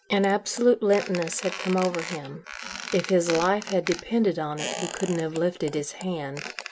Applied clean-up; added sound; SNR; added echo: none; Squeak; 12 dB; none.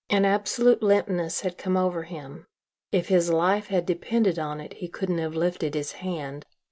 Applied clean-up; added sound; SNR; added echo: none; none; none; none.